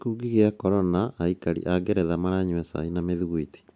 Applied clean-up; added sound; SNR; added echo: none; none; none; none.